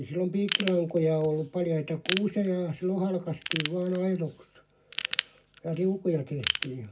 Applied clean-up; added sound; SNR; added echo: none; Ratchet, pawl / Tools; 4 dB; reverberation time 0.4 s.